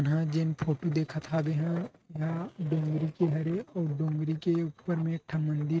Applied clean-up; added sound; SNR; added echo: neural mask model RNNoise.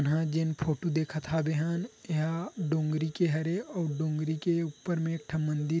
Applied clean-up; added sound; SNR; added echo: none; none; none; none.